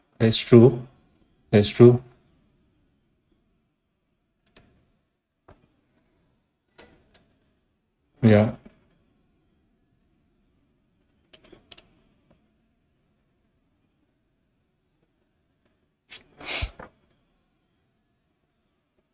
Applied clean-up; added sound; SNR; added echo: neural mask model RNNoise.